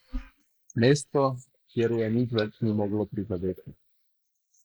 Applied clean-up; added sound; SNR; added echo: neural mask model Resemble Enhance denoiser.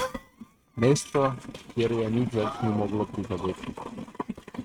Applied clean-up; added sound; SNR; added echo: neural mask model RNNoise.